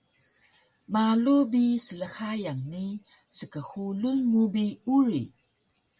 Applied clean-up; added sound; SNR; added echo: none; none; none; none.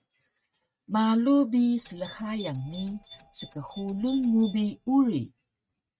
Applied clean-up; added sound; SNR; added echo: neural mask model RNNoise.